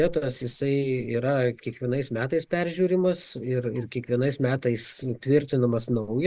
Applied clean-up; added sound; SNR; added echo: neural mask model Resemble Enhance denoiser.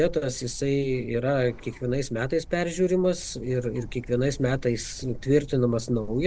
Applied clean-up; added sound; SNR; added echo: none; Bird; 14 dB; none.